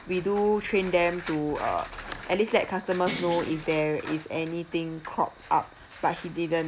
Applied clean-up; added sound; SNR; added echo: none; Bell; 11 dB; none.